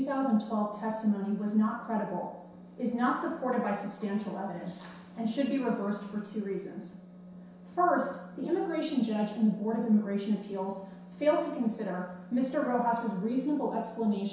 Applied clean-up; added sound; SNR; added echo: none; none; none; reverberation time 0.7 s.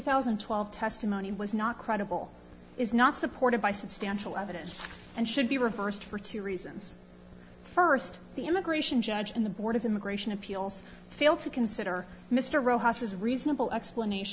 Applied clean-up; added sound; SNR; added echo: none; none; none; none.